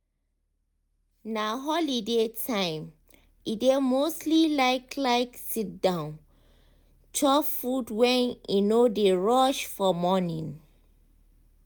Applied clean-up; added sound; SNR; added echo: none; none; none; none.